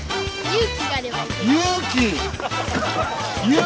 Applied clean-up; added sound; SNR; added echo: none; none; none; none.